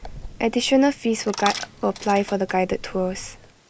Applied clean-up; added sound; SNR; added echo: none; Coin (dropping); 13 dB; none.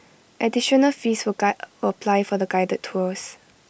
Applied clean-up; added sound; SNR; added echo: none; none; none; none.